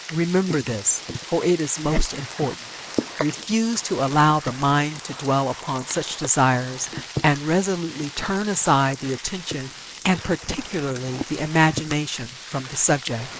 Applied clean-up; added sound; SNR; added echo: neural mask model Resemble Enhance denoiser.